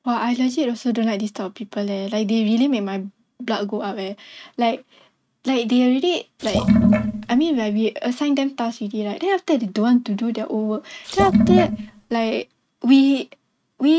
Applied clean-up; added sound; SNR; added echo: neural mask model RNNoise.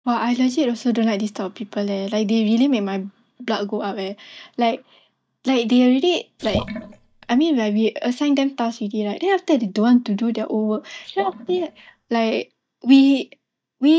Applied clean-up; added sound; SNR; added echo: neural mask model DeepFilterNet 3.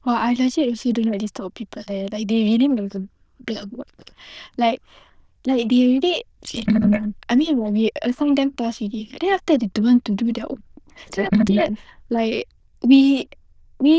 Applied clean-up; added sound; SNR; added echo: neural diffusion model UNIVERSE++.